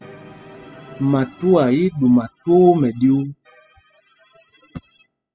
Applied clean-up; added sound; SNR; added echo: classical method spectral subtraction.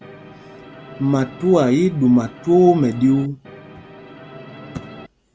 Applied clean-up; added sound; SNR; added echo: none; Musical instrument; 19 dB; none.